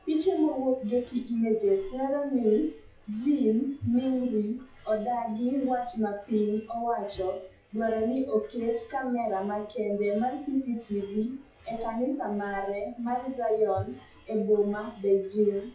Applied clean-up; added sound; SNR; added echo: classical method WPE with log-MMSE.